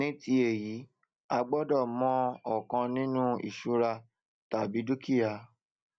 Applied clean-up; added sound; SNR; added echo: none; none; none; none.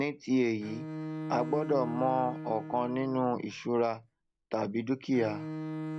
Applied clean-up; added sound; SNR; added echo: none; Bowed string instrument; 9 dB; none.